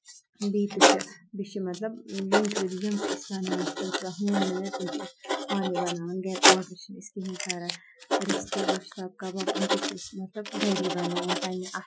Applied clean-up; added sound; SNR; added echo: classical method Wiener filter.